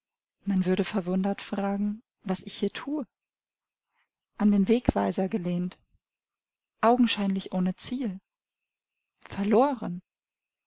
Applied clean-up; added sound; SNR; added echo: none; none; none; none.